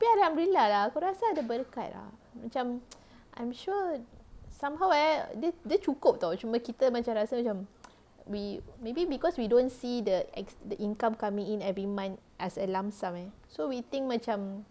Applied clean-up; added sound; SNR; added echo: none; none; none; none.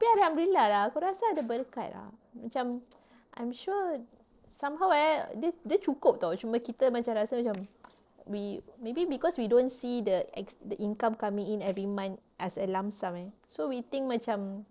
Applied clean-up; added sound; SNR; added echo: neural separator model SepFormer DNS4.